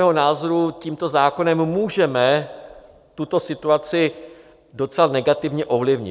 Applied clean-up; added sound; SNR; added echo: none; none; none; none.